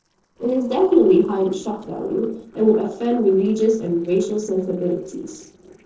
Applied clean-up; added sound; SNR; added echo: neural separator model SepFormer DNS4.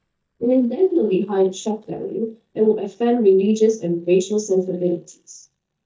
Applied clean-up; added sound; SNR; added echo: neural mask model DeepFilterNet 3.